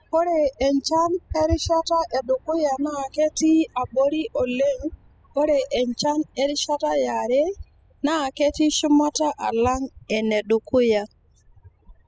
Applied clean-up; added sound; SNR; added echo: classical method spectral subtraction.